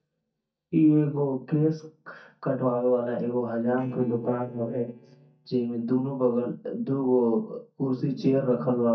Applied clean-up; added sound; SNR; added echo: neural mask model DeepFilterNet 3.